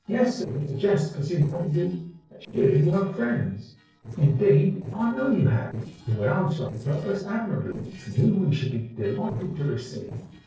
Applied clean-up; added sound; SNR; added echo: neural separator model SepFormer DNS4.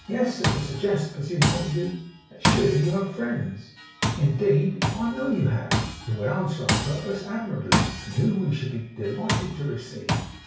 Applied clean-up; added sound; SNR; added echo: none; Tools; 3 dB; reverberation time 0.6 s.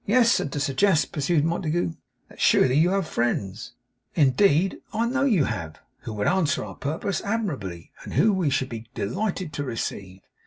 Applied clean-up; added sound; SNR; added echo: none; none; none; none.